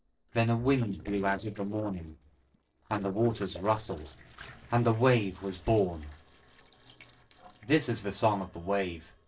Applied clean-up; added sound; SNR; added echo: neural separator model SepFormer DNS4.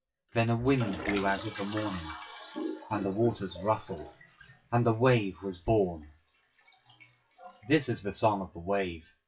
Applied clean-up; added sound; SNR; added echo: classical method WPE with log-MMSE.